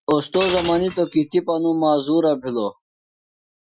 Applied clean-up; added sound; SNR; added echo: classical method Wiener filter.